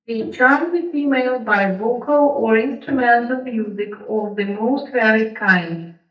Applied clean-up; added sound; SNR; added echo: neural mask model DeepFilterNet 3.